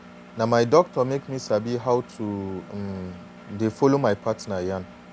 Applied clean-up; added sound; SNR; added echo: none; Engine; 20 dB; none.